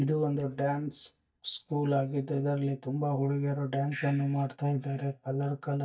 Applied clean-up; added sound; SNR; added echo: neural mask model DeepFilterNet 3.